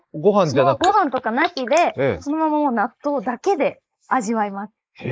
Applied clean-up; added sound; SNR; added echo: neural mask model Resemble Enhance denoiser.